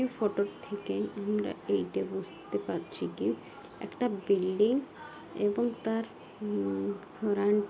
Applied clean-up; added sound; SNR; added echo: none; none; none; none.